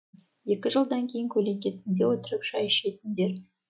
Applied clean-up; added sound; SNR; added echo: none; none; none; none.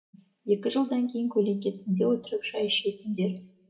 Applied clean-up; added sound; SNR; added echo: none; none; none; reverberation time 0.7 s.